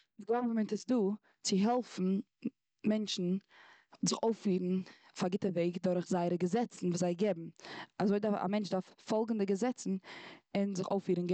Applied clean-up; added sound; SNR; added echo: none; none; none; none.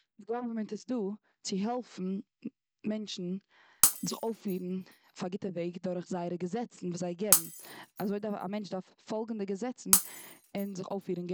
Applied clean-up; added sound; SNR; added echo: none; Shatter; -4 dB; none.